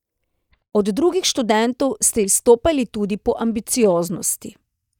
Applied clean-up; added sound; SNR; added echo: neural mask model DeepFilterNet 3.